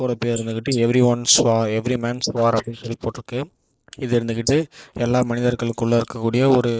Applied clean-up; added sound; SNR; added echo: neural mask model Resemble Enhance denoiser.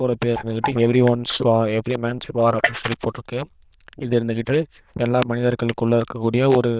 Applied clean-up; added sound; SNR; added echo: neural diffusion model UNIVERSE++.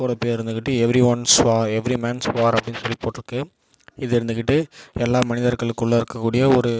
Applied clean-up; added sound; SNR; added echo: none; none; none; none.